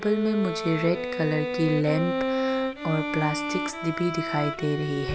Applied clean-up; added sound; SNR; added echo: none; Bowed string instrument; 3 dB; none.